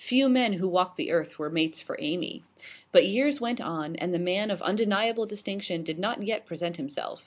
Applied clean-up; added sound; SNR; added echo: none; none; none; none.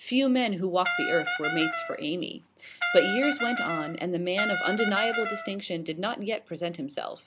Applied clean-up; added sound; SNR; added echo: none; Brass instrument; 2 dB; none.